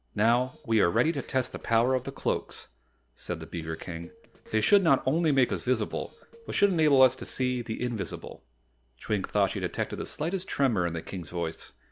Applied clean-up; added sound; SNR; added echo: neural separator model SepFormer DNS4.